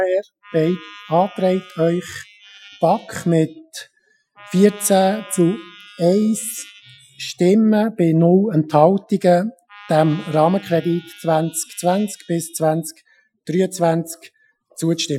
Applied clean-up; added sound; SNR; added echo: classical method Wiener filter.